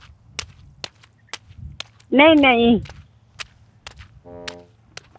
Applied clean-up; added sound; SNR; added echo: none; Wind instrument, woodwind instrument + Walk, footsteps; 17 dB; none.